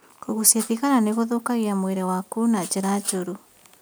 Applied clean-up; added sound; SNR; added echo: none; none; none; none.